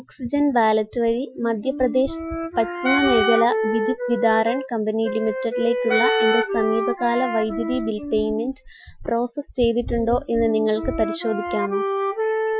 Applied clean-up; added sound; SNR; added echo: classical method Wiener filter.